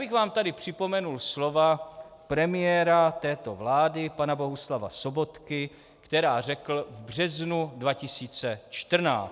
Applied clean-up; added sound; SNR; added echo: none; none; none; none.